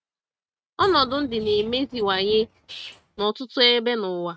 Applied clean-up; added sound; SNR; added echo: neural mask model RNNoise.